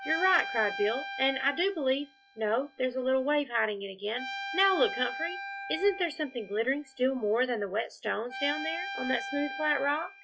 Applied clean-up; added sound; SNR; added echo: classical method log-MMSE.